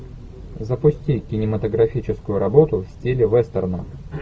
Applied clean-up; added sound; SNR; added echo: none; none; none; none.